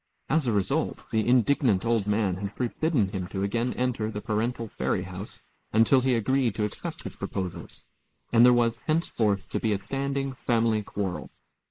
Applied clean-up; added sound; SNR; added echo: neural mask model Resemble Enhance denoiser.